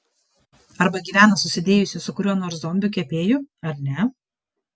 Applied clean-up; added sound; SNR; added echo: none; none; none; none.